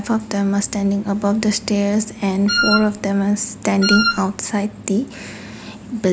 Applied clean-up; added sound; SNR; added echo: none; Wind instrument, woodwind instrument; 1 dB; none.